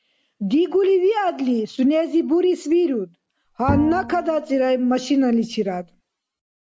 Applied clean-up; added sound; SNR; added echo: none; Bowed string instrument; 10 dB; none.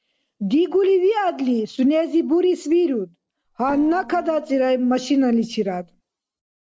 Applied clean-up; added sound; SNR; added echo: neural separator model SepFormer DNS4.